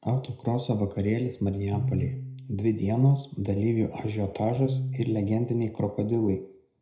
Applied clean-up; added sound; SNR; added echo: none; Piano; 8 dB; reverberation time 0.5 s.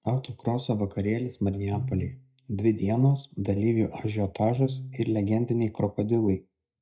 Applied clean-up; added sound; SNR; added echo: neural mask model DeepFilterNet 3.